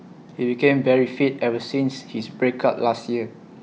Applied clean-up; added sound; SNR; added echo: none; none; none; none.